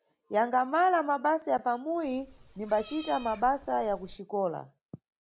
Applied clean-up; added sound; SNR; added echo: none; Meow; 19 dB; none.